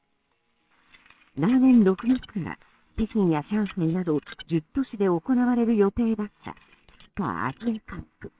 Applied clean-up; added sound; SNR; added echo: neural separator model SepFormer WHAMR!.